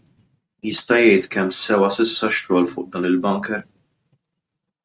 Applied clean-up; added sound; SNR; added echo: neural mask model RNNoise.